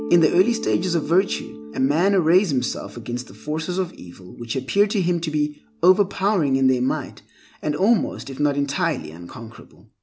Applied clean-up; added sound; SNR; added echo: none; Mallet percussion; 16 dB; none.